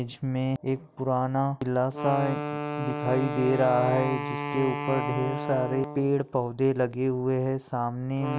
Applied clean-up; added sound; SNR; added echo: none; Wind instrument, woodwind instrument; 7 dB; none.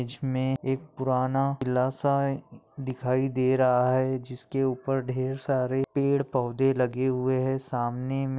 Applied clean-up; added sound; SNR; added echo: none; none; none; none.